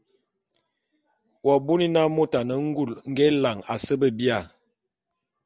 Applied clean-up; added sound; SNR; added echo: none; none; none; none.